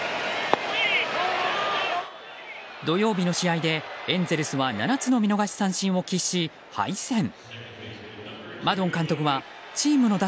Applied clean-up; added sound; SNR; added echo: none; none; none; none.